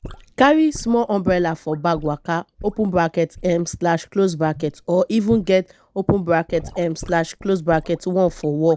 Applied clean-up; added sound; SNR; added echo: none; Sink (filling or washing) / Gurgling / Liquid; 20 dB; none.